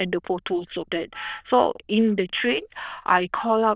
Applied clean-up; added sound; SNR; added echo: neural diffusion model UNIVERSE++.